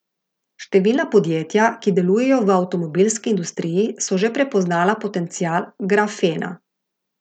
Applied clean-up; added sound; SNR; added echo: none; none; none; none.